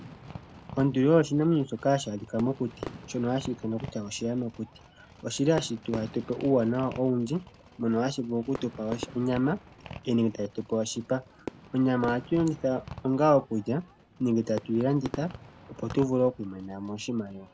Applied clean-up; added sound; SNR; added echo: none; Fireworks; 16 dB; none.